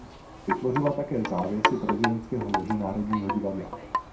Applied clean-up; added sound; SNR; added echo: none; Wind chime; 2 dB; reverberation time 0.5 s.